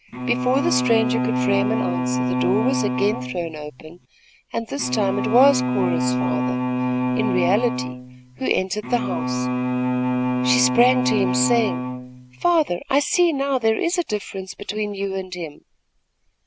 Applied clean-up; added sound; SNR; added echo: none; Bowed string instrument; -1 dB; none.